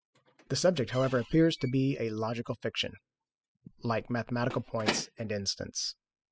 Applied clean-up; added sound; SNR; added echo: classical method spectral subtraction.